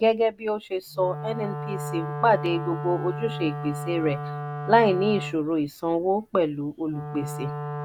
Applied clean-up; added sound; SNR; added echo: none; Wind instrument, woodwind instrument; 8 dB; none.